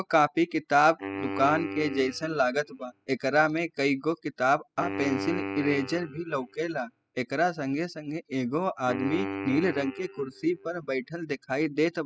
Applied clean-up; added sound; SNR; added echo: classical method spectral subtraction.